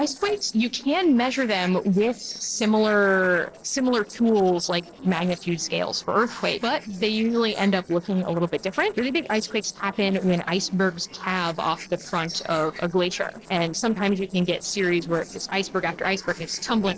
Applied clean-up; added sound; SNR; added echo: neural separator model SepFormer DNS4.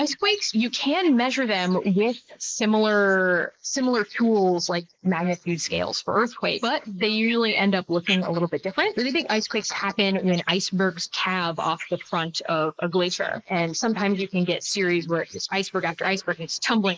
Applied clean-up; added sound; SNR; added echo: neural mask model Resemble Enhance denoiser.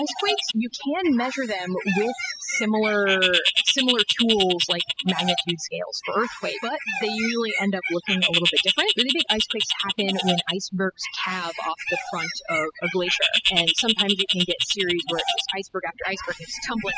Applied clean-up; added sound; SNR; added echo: classical method spectral subtraction.